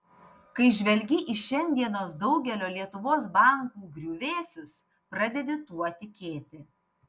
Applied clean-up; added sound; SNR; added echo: none; none; none; none.